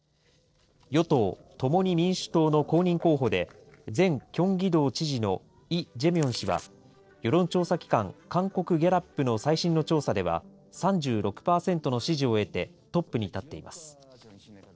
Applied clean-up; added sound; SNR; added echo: neural separator model SepFormer DNS4.